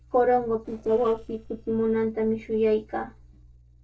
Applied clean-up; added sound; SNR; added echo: neural separator model SepFormer DNS4.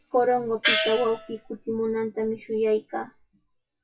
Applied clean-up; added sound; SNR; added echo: classical method WPE with log-MMSE.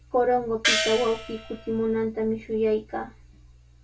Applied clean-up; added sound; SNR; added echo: none; Gong; 2 dB; reverberation time 0.2 s.